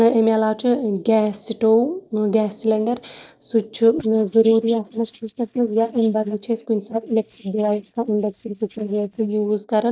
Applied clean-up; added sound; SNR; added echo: neural mask model DeepFilterNet 3.